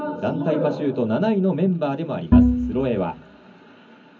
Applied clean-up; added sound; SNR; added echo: none; Bowed string instrument; -4 dB; reverberation time 0.4 s.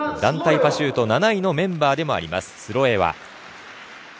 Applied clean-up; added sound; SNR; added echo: none; none; none; none.